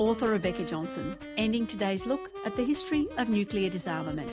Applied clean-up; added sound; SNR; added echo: none; Wind instrument, woodwind instrument; 11 dB; none.